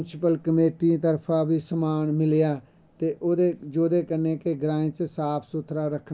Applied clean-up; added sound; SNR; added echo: none; none; none; none.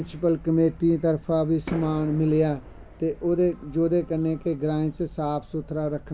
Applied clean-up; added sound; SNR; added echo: none; Insect + Fireworks; 18 dB; none.